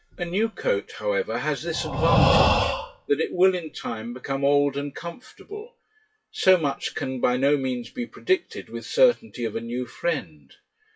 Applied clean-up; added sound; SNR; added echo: classical method WPE with log-MMSE.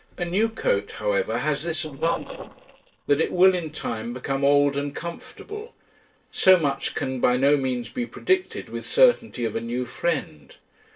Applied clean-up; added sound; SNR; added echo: neural separator model SepFormer DNS4.